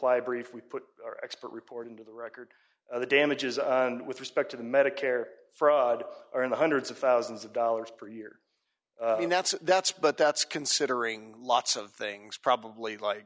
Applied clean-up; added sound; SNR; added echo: none; none; none; none.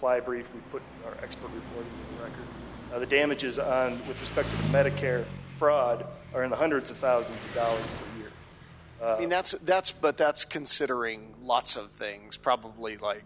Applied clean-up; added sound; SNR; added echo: none; Engine; 11 dB; none.